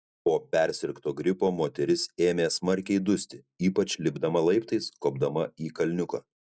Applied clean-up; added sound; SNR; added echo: none; none; none; none.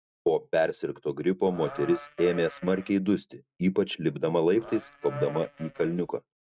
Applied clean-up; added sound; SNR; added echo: neural mask model RNNoise.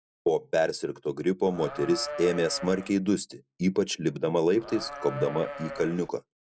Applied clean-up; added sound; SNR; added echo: none; Livestock, farm animals, working animals; 11 dB; none.